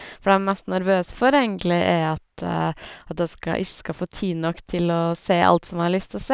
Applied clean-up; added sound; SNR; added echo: none; none; none; none.